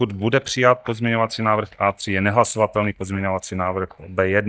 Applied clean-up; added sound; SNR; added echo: neural mask model DeepFilterNet 3.